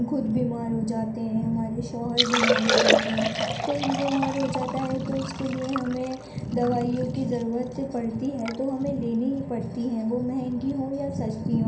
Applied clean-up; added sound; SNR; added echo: none; Liquid; 4 dB; reverberation time 0.6 s.